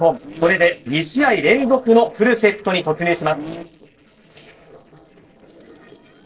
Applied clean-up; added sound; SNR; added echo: neural separator model SepFormer DNS4.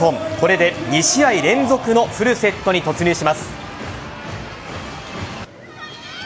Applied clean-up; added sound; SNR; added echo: none; none; none; none.